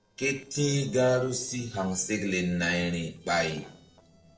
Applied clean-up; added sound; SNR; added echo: neural separator model SepFormer DNS4.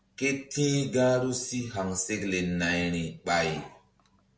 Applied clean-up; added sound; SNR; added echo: none; none; none; none.